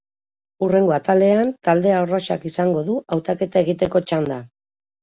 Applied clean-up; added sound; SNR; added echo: none; none; none; none.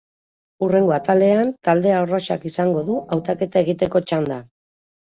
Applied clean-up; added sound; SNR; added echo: neural separator model SepFormer DNS4.